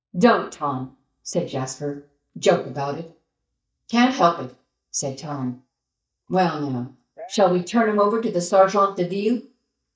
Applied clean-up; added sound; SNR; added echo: neural mask model DeepFilterNet 3.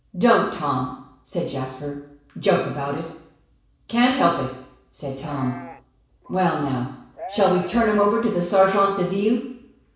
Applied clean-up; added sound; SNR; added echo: none; Livestock, farm animals, working animals; 16 dB; reverberation time 0.7 s.